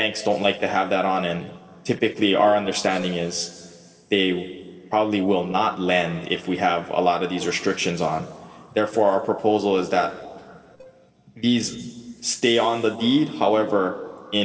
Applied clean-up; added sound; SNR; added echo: neural separator model SepFormer DNS4.